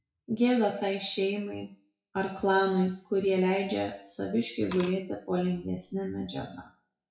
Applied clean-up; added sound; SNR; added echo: classical method WPE with log-MMSE.